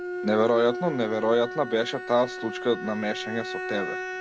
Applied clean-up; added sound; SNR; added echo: none; Bowed string instrument; 8 dB; none.